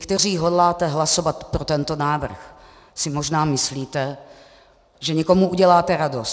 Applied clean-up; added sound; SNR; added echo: none; none; none; none.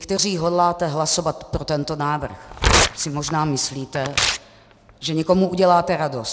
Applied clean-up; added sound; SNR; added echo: none; Tearing; 3 dB; none.